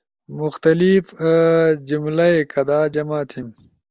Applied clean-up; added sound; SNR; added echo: none; none; none; none.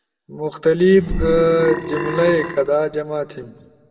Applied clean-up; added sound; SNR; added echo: none; Burping, eructation; 5 dB; reverberation time 1.0 s.